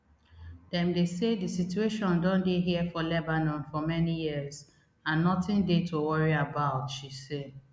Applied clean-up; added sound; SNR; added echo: none; none; none; none.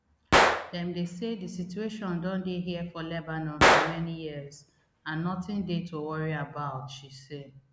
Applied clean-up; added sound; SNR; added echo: none; Gunshot, gunfire; -4 dB; none.